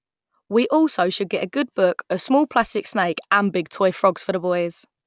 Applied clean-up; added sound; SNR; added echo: none; none; none; none.